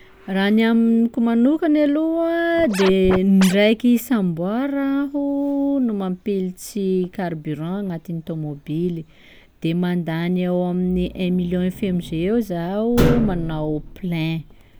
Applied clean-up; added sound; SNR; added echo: none; Scratching (performance technique); 8 dB; none.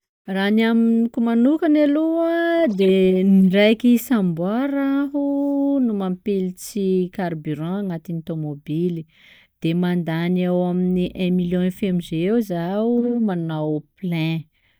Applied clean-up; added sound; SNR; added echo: neural mask model DeepFilterNet 3.